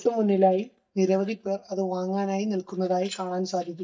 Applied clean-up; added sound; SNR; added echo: neural mask model DeepFilterNet 3.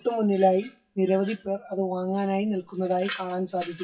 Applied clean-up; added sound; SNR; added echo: classical method WPE with log-MMSE.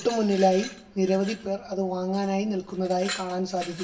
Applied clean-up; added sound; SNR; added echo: none; Glass; 16 dB; reverberation time 0.7 s.